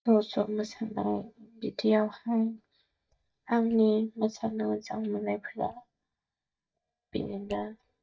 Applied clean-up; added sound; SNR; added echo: neural mask model DeepFilterNet 3.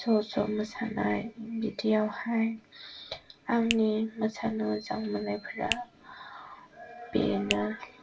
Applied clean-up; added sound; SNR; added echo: none; Finger snapping; 8 dB; reverberation time 0.2 s.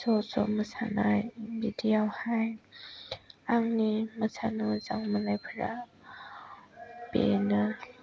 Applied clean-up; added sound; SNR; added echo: none; none; none; none.